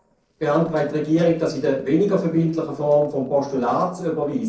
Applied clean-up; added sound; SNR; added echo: neural separator model SepFormer DNS4.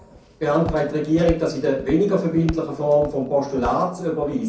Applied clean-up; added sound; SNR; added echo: none; Walk, footsteps; 15 dB; reverberation time 0.6 s.